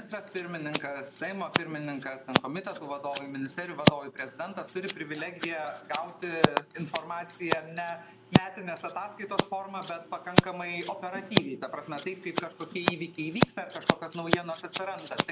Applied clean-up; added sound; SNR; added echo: none; Scissors; -4 dB; none.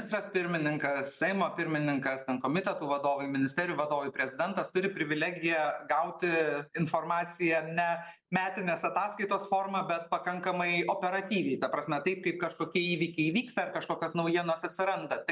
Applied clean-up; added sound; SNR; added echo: none; none; none; none.